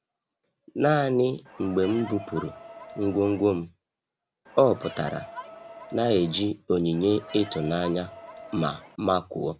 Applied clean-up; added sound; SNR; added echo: none; Crowd; 16 dB; none.